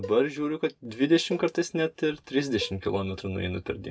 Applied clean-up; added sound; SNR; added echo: none; Cowbell; 18 dB; none.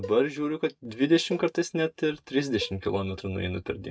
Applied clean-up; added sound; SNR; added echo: neural mask model RNNoise.